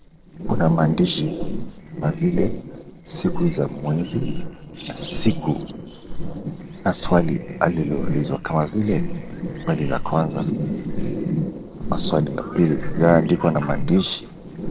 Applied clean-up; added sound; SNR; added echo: neural separator model SepFormer DNS4.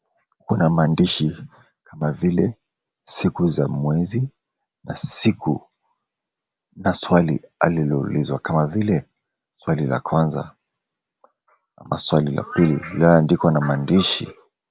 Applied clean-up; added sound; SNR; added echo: none; none; none; none.